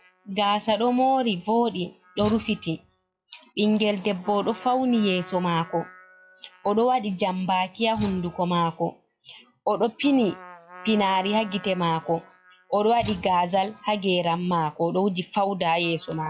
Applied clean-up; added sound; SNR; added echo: classical method log-MMSE.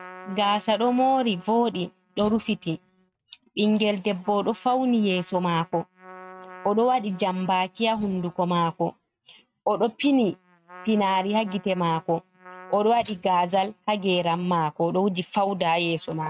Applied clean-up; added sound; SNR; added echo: neural mask model RNNoise.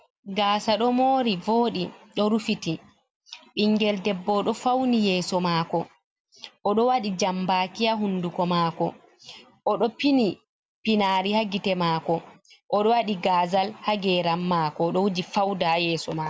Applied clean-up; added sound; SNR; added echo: none; none; none; none.